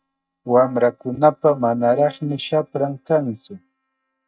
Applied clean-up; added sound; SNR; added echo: neural mask model DeepFilterNet 3.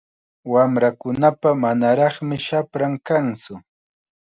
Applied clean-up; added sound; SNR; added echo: none; none; none; none.